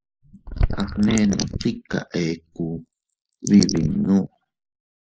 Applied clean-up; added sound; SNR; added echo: neural mask model Resemble Enhance denoiser.